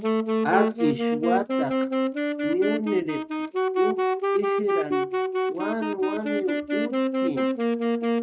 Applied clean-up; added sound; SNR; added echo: neural mask model RNNoise.